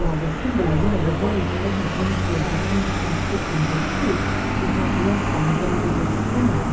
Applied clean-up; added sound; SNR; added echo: none; Vehicle; -3 dB; reverberation time 0.4 s.